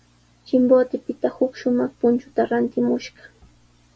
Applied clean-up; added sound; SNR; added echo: none; none; none; none.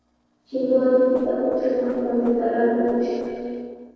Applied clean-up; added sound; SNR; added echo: neural separator model SepFormer DNS4.